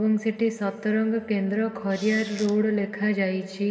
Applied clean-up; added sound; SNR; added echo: none; Squeak / Cupboard open or close; 18 dB; reverberation time 2.1 s.